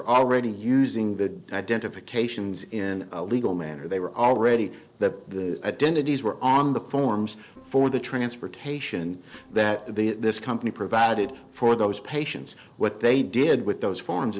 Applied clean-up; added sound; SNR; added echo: neural separator model SepFormer DNS4.